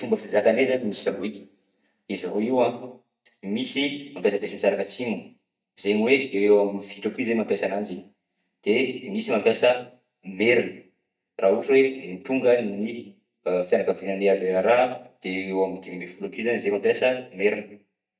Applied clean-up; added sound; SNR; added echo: neural mask model DeepFilterNet 3.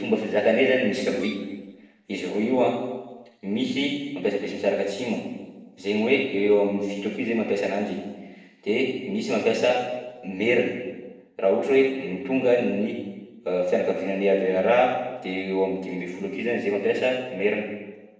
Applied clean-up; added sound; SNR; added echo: neural separator model SepFormer DNS4.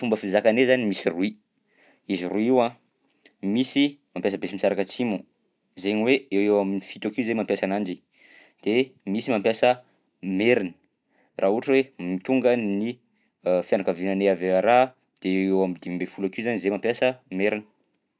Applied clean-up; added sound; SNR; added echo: none; none; none; none.